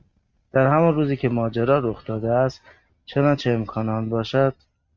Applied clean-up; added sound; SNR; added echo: neural mask model RNNoise.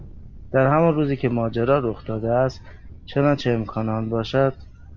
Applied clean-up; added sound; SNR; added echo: none; Thunder; 18 dB; none.